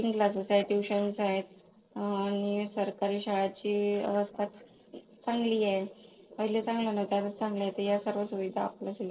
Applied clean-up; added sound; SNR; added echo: neural separator model SepFormer DNS4.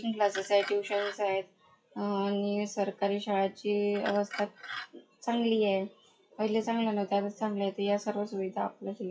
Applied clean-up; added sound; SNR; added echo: classical method WPE with log-MMSE.